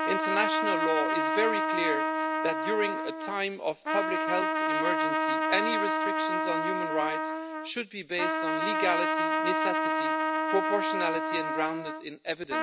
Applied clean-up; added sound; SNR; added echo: none; Trumpet; -4 dB; none.